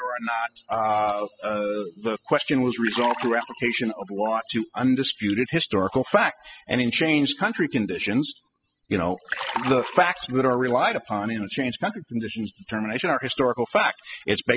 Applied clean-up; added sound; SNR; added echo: classical method spectral subtraction.